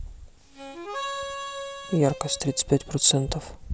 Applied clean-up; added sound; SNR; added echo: none; Harmonica; 10 dB; none.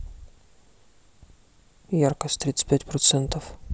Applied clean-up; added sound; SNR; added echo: none; none; none; none.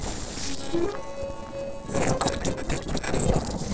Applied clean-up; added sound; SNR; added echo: neural separator model SepFormer DNS4.